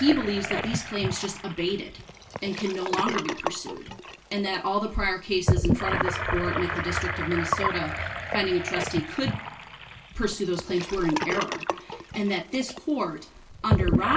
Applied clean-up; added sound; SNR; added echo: none; Sink (filling or washing) / Gurgling; 1 dB; reverberation time 0.2 s.